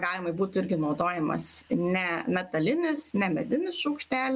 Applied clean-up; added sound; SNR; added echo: none; none; none; none.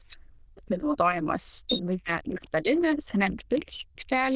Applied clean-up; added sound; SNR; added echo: neural diffusion model UNIVERSE++.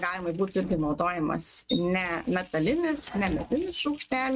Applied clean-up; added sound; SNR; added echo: neural mask model RNNoise.